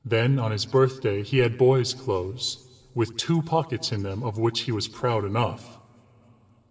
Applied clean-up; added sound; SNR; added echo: none; none; none; reverberation time 2.4 s.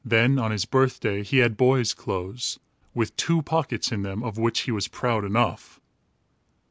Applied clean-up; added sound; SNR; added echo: none; none; none; none.